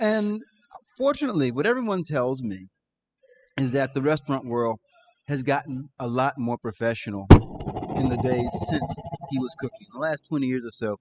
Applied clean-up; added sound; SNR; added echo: classical method spectral subtraction.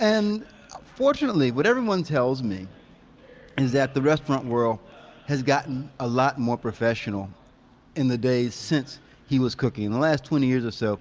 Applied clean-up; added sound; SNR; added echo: none; none; none; none.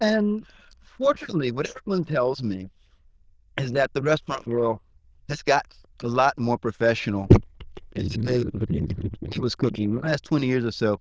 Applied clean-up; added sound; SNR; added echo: neural diffusion model UNIVERSE++.